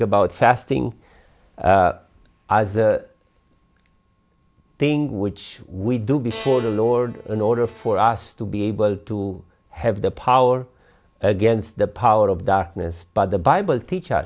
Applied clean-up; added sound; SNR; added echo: none; Bowed string instrument; 18 dB; none.